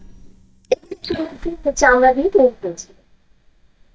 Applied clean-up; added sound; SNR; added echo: neural mask model DeepFilterNet 3.